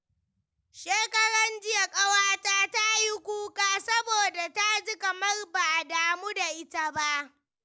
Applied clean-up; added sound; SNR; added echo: none; none; none; none.